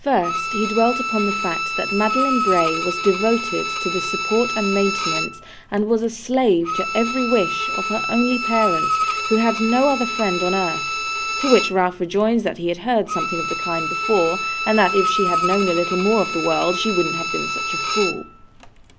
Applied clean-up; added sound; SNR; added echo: none; Bowed string instrument; 3 dB; none.